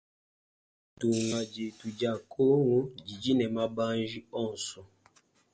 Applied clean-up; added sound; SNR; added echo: none; none; none; none.